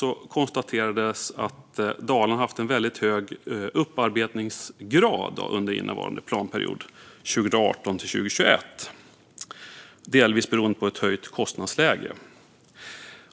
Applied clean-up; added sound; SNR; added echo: none; none; none; none.